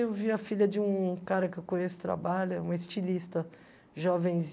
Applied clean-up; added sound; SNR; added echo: none; none; none; none.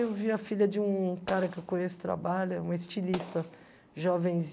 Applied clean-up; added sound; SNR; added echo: none; Explosion; 18 dB; none.